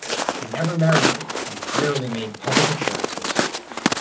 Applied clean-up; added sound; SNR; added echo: none; Walk, footsteps; -2 dB; reverberation time 0.4 s.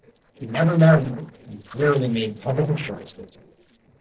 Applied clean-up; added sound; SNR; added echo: neural separator model SepFormer DNS4.